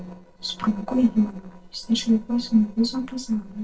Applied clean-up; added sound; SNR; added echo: neural separator model SepFormer DNS4.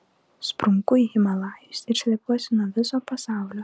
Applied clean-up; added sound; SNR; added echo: none; none; none; none.